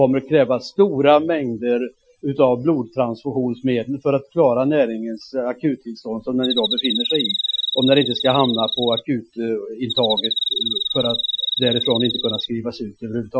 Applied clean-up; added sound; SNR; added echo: classical method Wiener filter.